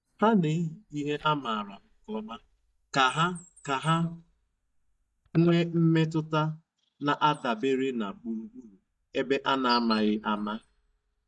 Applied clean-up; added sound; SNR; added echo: neural mask model DeepFilterNet 3.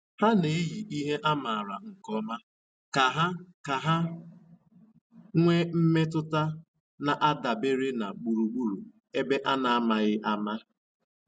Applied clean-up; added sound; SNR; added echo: none; none; none; none.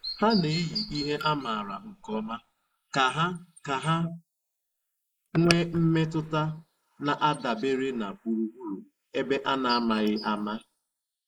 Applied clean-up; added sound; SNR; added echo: neural mask model Resemble Enhance denoiser.